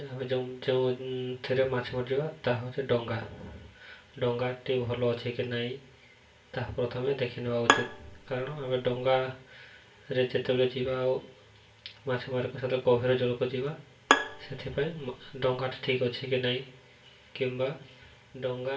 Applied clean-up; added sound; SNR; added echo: none; Bowed string instrument; 0 dB; reverberation time 0.3 s.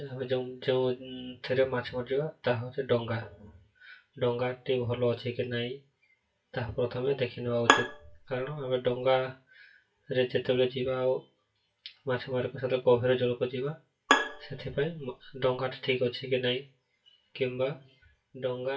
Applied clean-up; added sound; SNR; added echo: classical method WPE with log-MMSE.